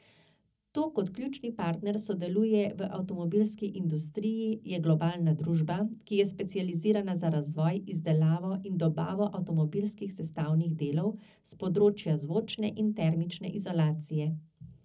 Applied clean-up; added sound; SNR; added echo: none; none; none; reverberation time 0.4 s.